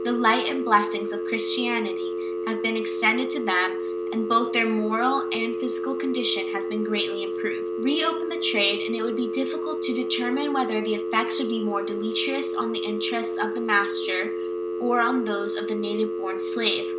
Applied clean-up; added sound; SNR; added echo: none; Telephone; 2 dB; none.